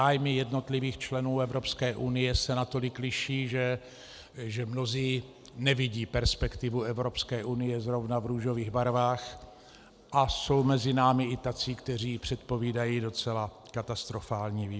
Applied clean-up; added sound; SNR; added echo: none; none; none; none.